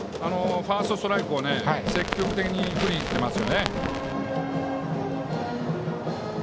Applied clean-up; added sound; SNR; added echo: none; Crackle; 6 dB; none.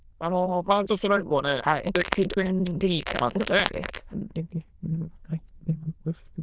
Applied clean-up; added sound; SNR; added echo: neural diffusion model UNIVERSE++.